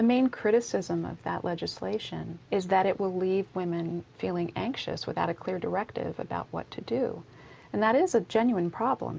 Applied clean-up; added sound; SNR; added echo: none; none; none; none.